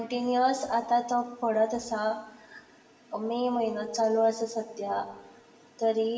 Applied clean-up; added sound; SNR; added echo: none; Keyboard (musical); 19 dB; reverberation time 1.0 s.